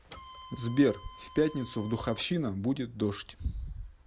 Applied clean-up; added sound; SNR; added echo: none; Printer; 17 dB; none.